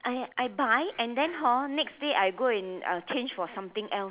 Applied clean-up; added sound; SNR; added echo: none; none; none; none.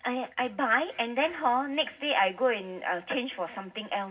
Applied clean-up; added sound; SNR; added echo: none; none; none; reverberation time 0.4 s.